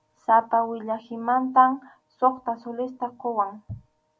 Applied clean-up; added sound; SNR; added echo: none; none; none; none.